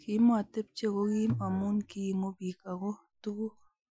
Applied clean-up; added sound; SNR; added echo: classical method Wiener filter.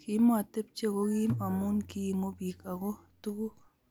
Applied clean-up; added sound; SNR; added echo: none; Tabla; 12 dB; none.